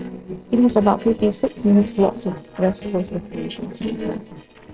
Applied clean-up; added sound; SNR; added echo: neural separator model SepFormer DNS4.